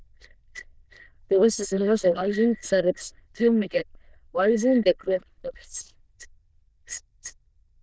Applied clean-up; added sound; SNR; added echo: neural diffusion model UNIVERSE++.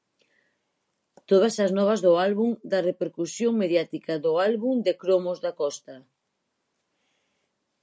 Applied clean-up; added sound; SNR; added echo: none; none; none; none.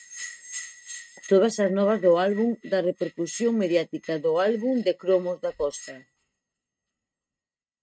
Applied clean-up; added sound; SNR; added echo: neural mask model RNNoise.